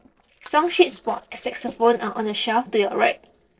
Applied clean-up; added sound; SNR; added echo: neural separator model SepFormer DNS4.